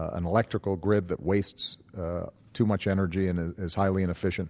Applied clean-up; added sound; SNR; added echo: none; none; none; none.